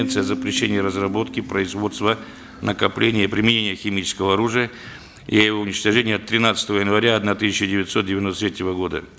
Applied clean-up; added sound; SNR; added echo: none; Piano; 15 dB; none.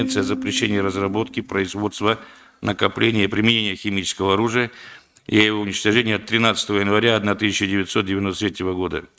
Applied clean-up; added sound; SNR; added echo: neural mask model RNNoise.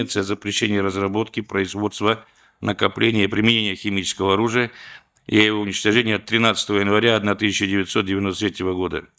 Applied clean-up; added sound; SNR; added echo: neural mask model DeepFilterNet 3.